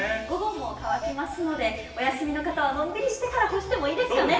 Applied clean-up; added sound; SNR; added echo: none; Bird vocalization, bird call, bird song; 12 dB; reverberation time 0.8 s.